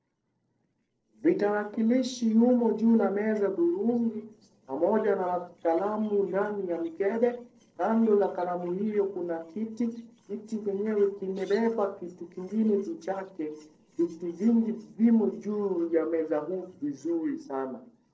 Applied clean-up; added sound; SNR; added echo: neural separator model SepFormer DNS4.